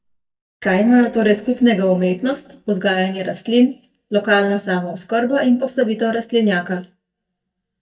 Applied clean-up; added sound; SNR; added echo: neural mask model DeepFilterNet 3.